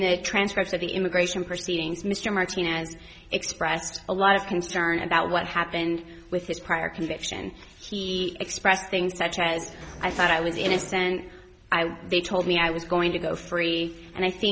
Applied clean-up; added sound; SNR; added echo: none; Door; 12 dB; none.